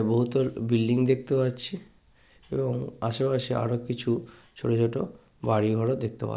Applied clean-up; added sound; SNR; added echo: none; none; none; none.